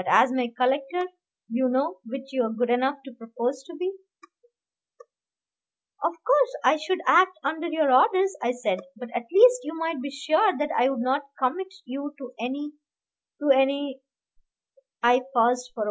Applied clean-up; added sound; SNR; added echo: none; none; none; none.